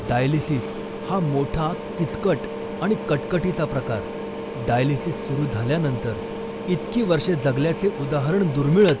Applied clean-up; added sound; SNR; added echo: none; Mechanical fan; 8 dB; none.